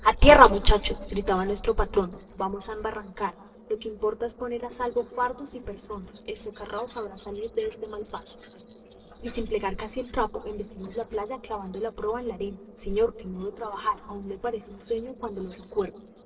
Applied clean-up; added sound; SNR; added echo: neural separator model SepFormer DNS4.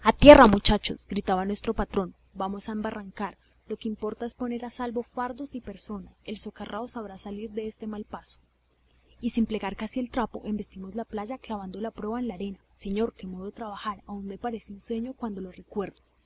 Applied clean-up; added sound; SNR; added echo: none; none; none; none.